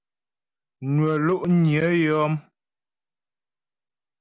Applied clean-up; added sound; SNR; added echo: none; none; none; none.